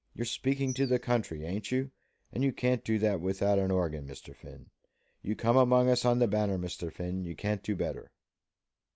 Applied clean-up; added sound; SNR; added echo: none; Bird vocalization, bird call, bird song; 17 dB; none.